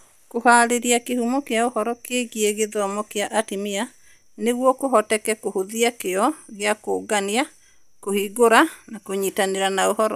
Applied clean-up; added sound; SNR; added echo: none; none; none; none.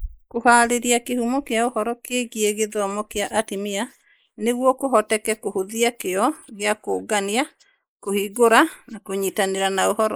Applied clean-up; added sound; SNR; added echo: neural mask model Resemble Enhance denoiser.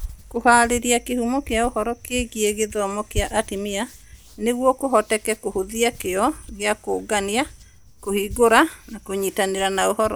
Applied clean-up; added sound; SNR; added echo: none; Hands; 16 dB; none.